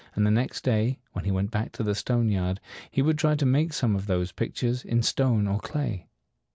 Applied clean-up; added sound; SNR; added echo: none; none; none; none.